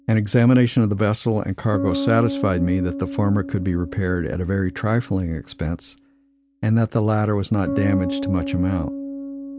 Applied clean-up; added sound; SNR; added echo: none; Bass guitar; 9 dB; none.